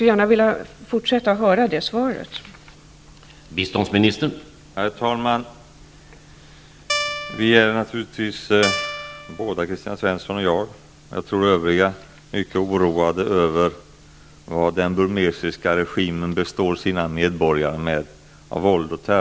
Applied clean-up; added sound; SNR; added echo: none; Guitar; 6 dB; none.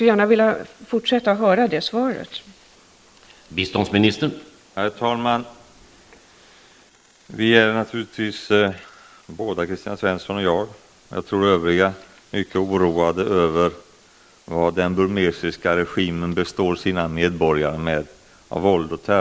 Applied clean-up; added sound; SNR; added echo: neural mask model Resemble Enhance denoiser.